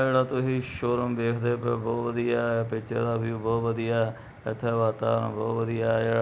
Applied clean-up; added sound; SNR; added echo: none; none; none; none.